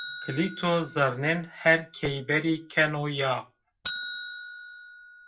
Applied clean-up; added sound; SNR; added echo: none; Bell; 14 dB; reverberation time 0.2 s.